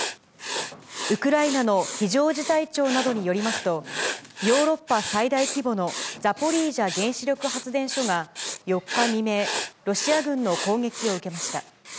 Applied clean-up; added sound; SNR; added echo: none; Writing; 8 dB; none.